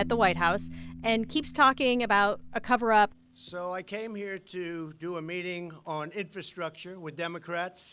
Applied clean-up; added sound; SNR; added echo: none; Piano; 17 dB; none.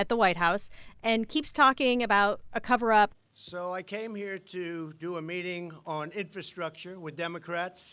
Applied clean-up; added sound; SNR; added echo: none; none; none; none.